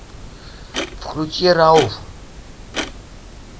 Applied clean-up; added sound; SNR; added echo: none; Clock; 10 dB; none.